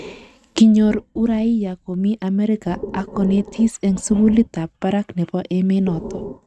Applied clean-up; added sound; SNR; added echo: neural mask model RNNoise.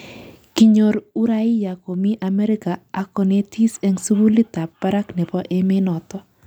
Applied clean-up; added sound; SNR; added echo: none; none; none; none.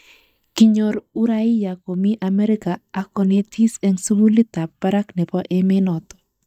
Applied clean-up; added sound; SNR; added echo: neural mask model DeepFilterNet 3.